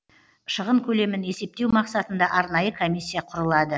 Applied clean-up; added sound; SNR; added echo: none; none; none; none.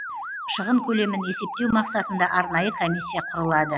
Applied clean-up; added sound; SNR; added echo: none; Motor vehicle (road) / Siren; 8 dB; none.